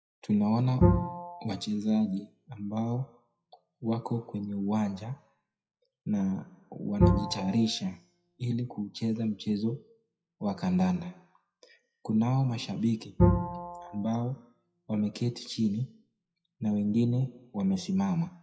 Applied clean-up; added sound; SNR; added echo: classical method WPE with log-MMSE.